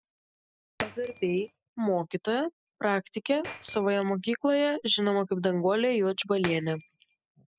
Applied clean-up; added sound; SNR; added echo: classical method spectral subtraction.